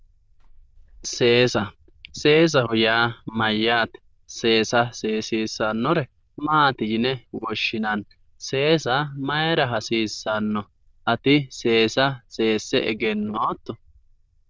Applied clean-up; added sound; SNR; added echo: neural diffusion model UNIVERSE++.